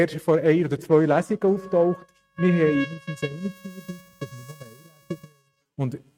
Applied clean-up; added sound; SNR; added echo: neural mask model RNNoise.